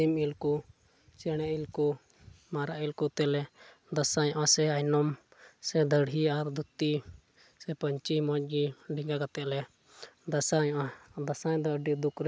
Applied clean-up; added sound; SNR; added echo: none; none; none; none.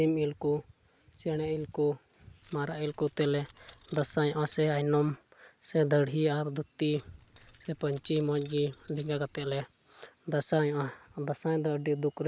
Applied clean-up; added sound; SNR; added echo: none; Keys jangling; 19 dB; none.